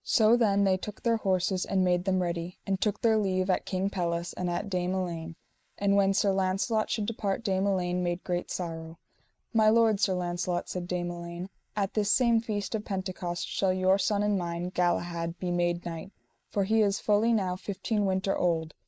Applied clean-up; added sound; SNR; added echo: neural mask model Resemble Enhance denoiser.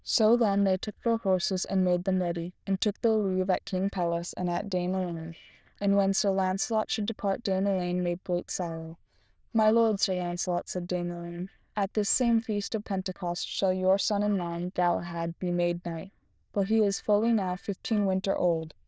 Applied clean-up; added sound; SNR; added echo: neural diffusion model UNIVERSE++.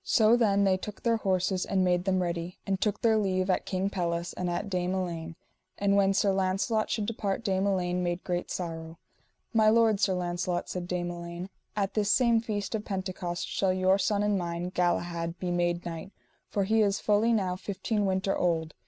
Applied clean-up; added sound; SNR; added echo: none; none; none; none.